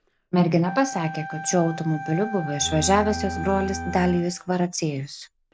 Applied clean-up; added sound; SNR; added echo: none; Wind instrument, woodwind instrument + Bowed string instrument; 10 dB; none.